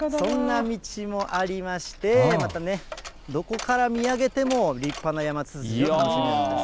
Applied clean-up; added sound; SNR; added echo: none; Coin (dropping); 16 dB; none.